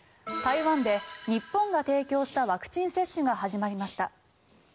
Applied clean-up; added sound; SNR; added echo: none; none; none; none.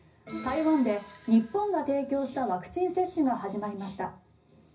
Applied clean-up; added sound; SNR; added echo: none; none; none; reverberation time 0.4 s.